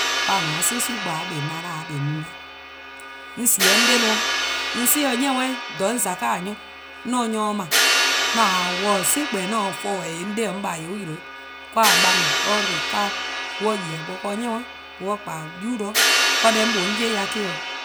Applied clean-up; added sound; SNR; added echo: none; Crash cymbal; -1 dB; none.